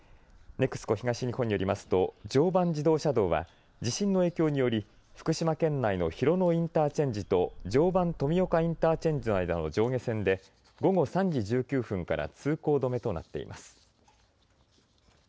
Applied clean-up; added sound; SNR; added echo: none; none; none; none.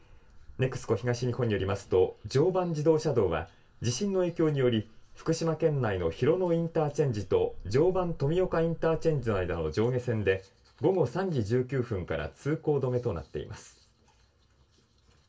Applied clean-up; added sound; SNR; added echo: none; none; none; reverberation time 0.2 s.